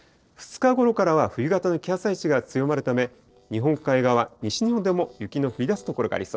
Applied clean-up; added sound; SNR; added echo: neural separator model SepFormer DNS4.